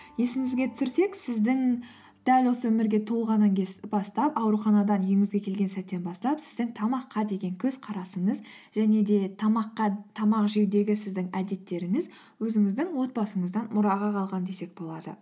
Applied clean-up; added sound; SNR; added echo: none; none; none; none.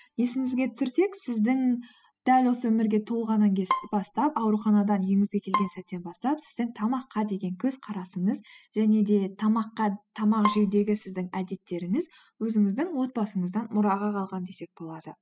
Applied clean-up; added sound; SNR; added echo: classical method spectral subtraction.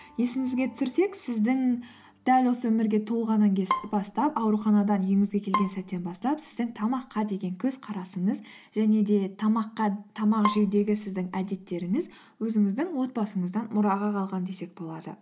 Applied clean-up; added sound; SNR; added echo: none; Bowed string instrument; 10 dB; none.